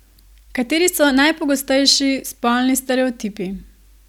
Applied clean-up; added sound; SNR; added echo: none; none; none; none.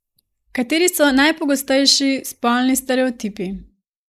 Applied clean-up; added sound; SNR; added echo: neural mask model Resemble Enhance denoiser.